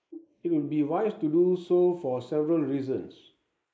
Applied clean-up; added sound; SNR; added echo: neural mask model Resemble Enhance denoiser.